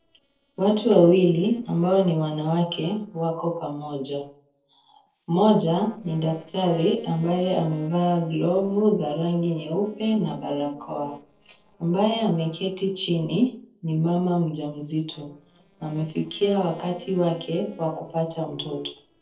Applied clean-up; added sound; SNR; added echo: neural separator model SepFormer DNS4.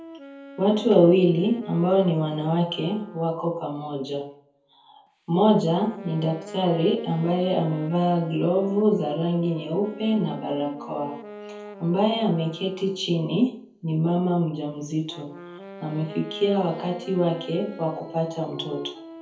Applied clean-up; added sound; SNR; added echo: none; Wind instrument, woodwind instrument; 17 dB; reverberation time 0.5 s.